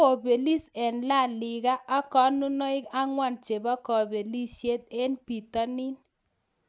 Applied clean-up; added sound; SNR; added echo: none; none; none; none.